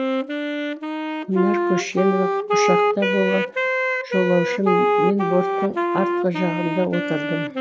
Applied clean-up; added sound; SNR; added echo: none; Wind instrument, woodwind instrument; -2 dB; none.